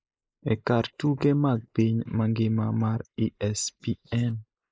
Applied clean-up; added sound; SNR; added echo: neural mask model Resemble Enhance denoiser.